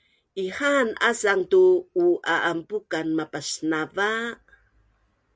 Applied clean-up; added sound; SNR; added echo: none; none; none; none.